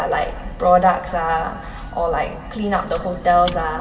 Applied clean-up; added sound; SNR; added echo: none; Squeak / Wood; 19 dB; reverberation time 2.1 s.